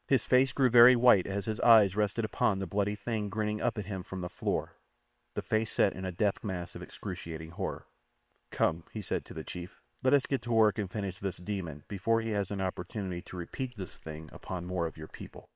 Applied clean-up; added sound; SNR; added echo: neural separator model SepFormer WHAM!.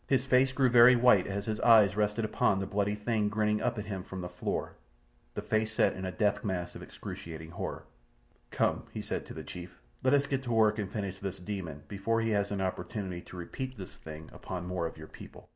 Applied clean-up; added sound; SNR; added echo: none; Water / Splash, splatter; 18 dB; none.